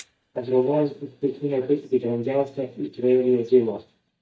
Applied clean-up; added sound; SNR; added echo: neural mask model DeepFilterNet 3.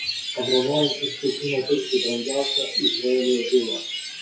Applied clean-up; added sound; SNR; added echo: classical method WPE with log-MMSE.